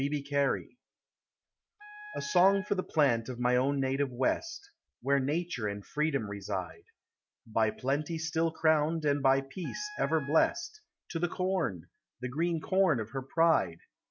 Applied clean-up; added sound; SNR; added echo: none; Wind instrument, woodwind instrument; 17 dB; none.